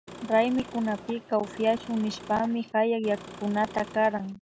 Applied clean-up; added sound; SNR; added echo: none; Engine / Car; 16 dB; none.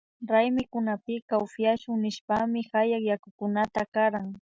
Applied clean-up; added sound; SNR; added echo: none; none; none; none.